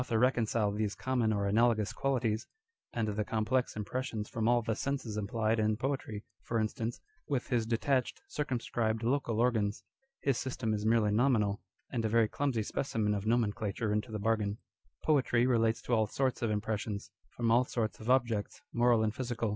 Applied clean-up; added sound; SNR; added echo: none; none; none; none.